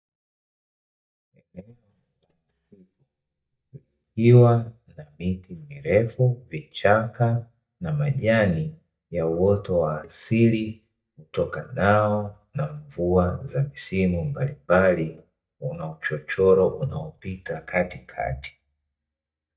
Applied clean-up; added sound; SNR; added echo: neural mask model DeepFilterNet 3.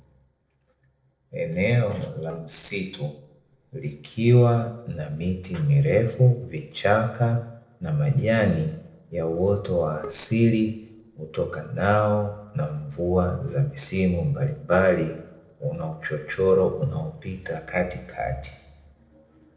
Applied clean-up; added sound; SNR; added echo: neural separator model SepFormer DNS4.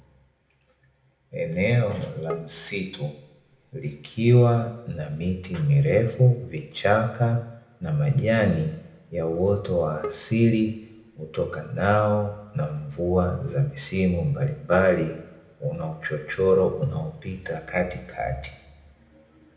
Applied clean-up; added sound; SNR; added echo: none; Bowed string instrument; 16 dB; reverberation time 0.8 s.